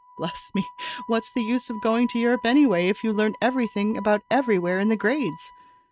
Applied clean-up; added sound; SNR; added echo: neural mask model RNNoise.